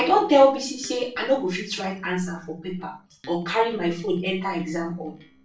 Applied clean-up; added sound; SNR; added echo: neural separator model SepFormer DNS4.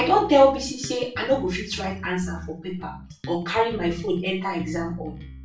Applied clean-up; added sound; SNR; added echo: none; Bass guitar; 15 dB; reverberation time 0.3 s.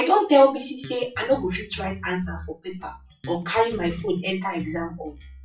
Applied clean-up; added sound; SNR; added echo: classical method WPE with log-MMSE.